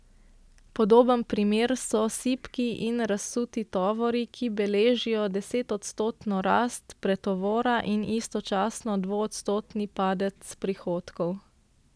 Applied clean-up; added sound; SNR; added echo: none; none; none; none.